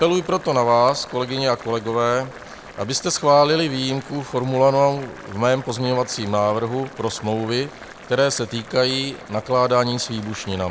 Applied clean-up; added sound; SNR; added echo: none; Boiling; 19 dB; none.